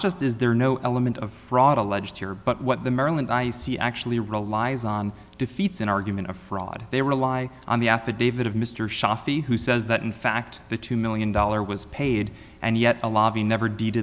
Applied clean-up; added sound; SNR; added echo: none; none; none; none.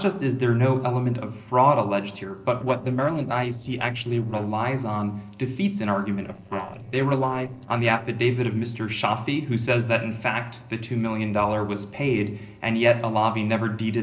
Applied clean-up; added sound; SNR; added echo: neural separator model SepFormer DNS4.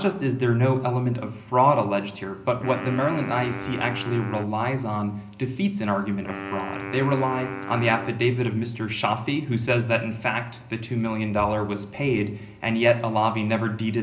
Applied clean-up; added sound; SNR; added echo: none; Wind instrument, woodwind instrument; 12 dB; reverberation time 0.5 s.